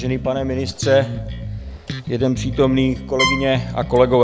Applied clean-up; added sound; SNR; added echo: none; Trumpet + Bass guitar; 7 dB; none.